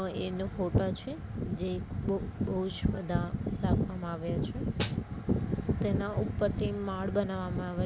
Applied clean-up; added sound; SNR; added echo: none; Snare drum; 11 dB; none.